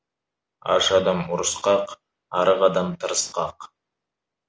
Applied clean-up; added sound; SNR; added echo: none; none; none; none.